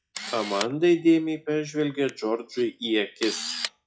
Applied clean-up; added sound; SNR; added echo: classical method WPE with log-MMSE.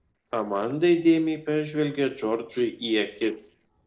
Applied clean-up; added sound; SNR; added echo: neural separator model SepFormer DNS4.